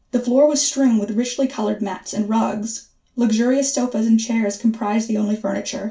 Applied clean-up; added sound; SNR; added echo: none; none; none; reverberation time 0.2 s.